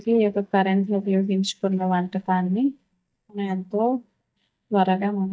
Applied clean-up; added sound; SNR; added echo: neural mask model DeepFilterNet 3.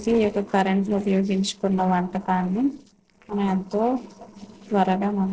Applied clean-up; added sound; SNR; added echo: neural separator model SepFormer DNS4.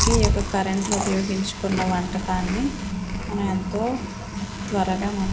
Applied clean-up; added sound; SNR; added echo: none; Chewing, mastication; 3 dB; reverberation time 0.3 s.